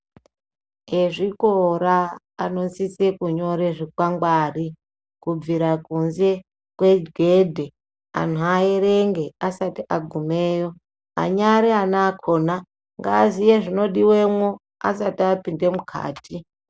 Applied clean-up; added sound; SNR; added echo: none; none; none; none.